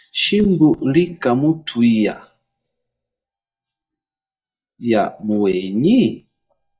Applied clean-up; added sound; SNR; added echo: neural mask model DeepFilterNet 3.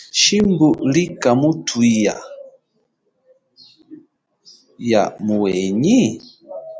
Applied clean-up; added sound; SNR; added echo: none; none; none; none.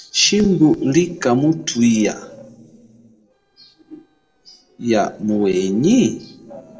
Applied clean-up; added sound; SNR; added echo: neural separator model SepFormer DNS4.